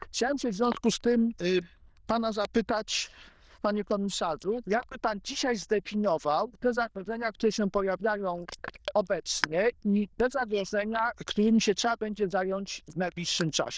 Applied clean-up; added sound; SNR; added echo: neural diffusion model UNIVERSE++.